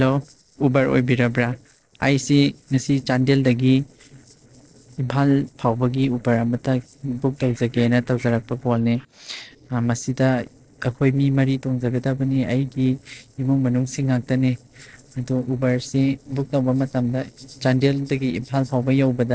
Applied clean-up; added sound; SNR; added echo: neural separator model SepFormer DNS4.